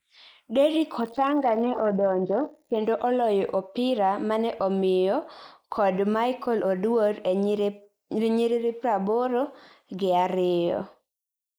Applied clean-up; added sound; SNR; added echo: neural mask model Resemble Enhance denoiser.